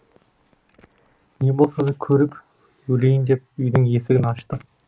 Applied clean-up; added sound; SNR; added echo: neural mask model Resemble Enhance denoiser.